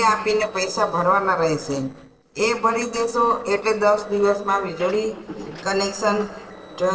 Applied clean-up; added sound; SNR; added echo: neural separator model SepFormer DNS4.